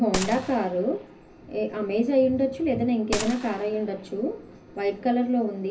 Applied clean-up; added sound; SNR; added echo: none; Gunshot, gunfire; 12 dB; reverberation time 0.4 s.